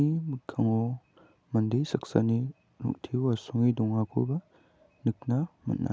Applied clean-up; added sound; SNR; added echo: none; none; none; none.